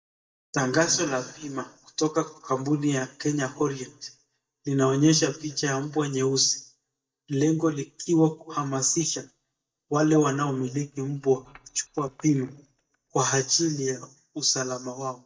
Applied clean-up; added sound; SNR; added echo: neural mask model DeepFilterNet 3.